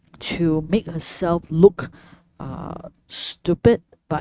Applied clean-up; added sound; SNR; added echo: neural mask model RNNoise.